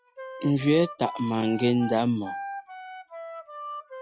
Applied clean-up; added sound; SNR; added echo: classical method log-MMSE.